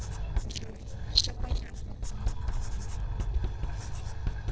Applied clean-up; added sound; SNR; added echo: neural separator model SepFormer DNS4.